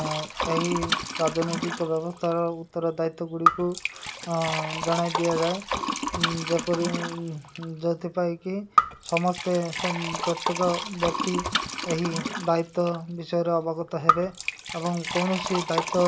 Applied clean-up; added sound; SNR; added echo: none; Liquid; 2 dB; none.